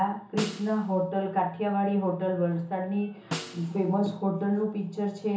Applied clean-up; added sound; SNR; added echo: none; Snare drum; 13 dB; reverberation time 0.7 s.